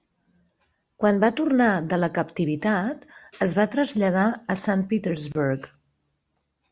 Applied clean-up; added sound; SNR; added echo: none; none; none; none.